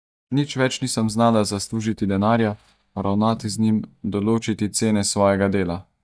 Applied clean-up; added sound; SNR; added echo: neural mask model DeepFilterNet 3.